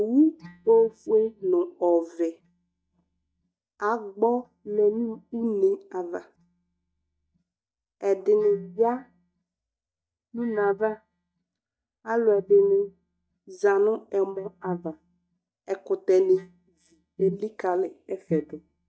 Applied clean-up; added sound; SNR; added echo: neural mask model DeepFilterNet 3.